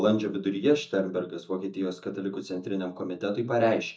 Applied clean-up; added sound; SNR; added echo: neural mask model DeepFilterNet 3.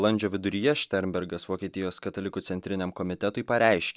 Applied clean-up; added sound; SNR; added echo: none; none; none; none.